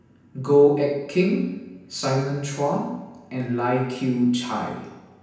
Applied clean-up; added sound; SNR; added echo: none; none; none; reverberation time 0.9 s.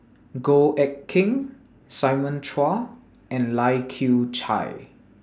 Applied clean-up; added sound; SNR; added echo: none; none; none; none.